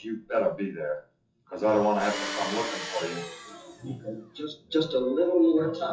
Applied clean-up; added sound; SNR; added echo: classical method WPE with log-MMSE.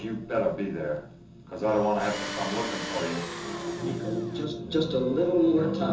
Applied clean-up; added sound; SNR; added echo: none; Tools; 10 dB; reverberation time 0.6 s.